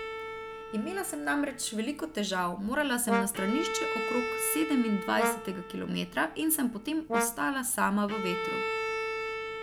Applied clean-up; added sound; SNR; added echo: none; Brass instrument + Bowed string instrument; 4 dB; none.